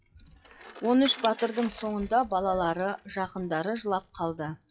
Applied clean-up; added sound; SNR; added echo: classical method WPE with log-MMSE.